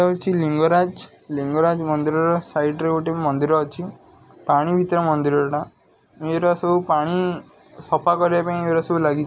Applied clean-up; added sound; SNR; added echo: none; none; none; none.